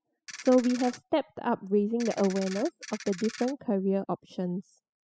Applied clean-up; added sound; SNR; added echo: classical method spectral subtraction.